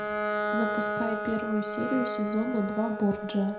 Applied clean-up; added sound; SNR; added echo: none; Bowed string instrument; 2 dB; reverberation time 0.5 s.